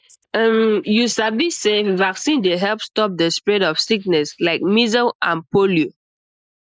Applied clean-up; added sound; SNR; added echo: neural mask model DeepFilterNet 3.